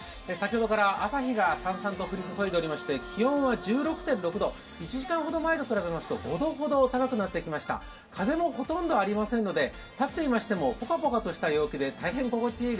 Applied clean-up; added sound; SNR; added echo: none; Organ; 16 dB; reverberation time 0.2 s.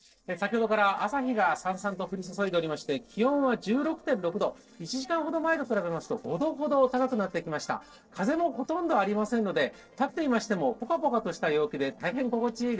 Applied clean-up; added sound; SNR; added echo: neural separator model SepFormer DNS4.